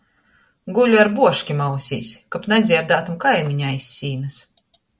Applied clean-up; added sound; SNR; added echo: none; none; none; none.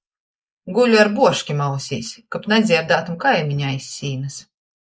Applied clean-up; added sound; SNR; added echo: neural mask model Resemble Enhance denoiser.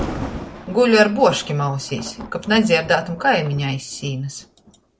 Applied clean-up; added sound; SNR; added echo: none; Thunder; 14 dB; none.